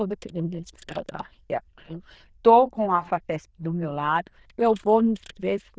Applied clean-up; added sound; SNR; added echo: neural diffusion model UNIVERSE++.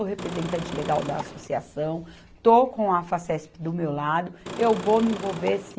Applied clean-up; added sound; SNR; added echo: none; Engine / Car; 10 dB; none.